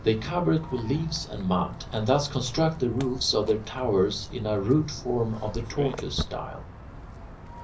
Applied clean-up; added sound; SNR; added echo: none; Walk, footsteps; 12 dB; reverberation time 0.5 s.